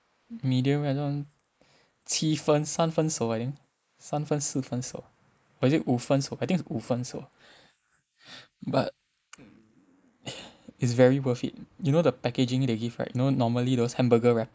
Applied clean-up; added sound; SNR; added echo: neural mask model Resemble Enhance denoiser.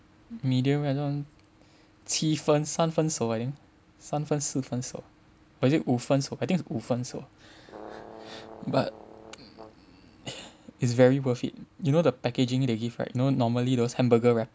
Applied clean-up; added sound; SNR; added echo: none; Brass instrument; 19 dB; none.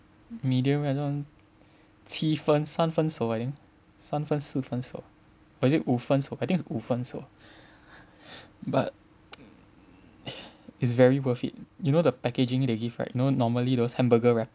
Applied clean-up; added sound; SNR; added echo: none; none; none; none.